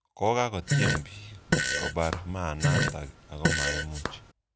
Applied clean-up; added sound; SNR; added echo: none; Fart; -4 dB; none.